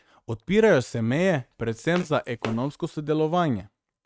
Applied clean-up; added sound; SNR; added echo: neural mask model RNNoise.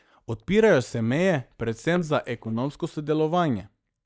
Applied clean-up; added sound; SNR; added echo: neural mask model DeepFilterNet 3.